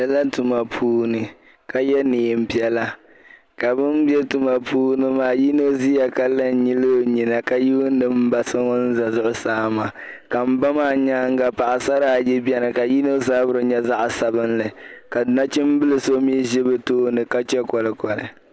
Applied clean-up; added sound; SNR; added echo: none; none; none; none.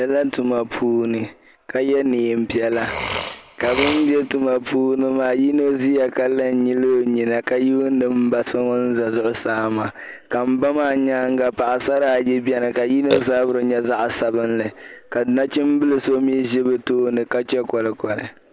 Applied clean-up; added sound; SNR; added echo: none; Burping, eructation; 15 dB; none.